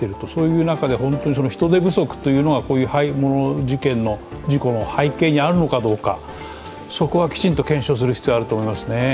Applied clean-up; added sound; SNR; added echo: none; none; none; none.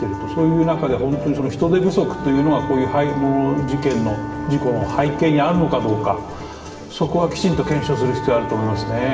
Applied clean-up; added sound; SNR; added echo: none; Wind instrument, woodwind instrument; 12 dB; reverberation time 2.4 s.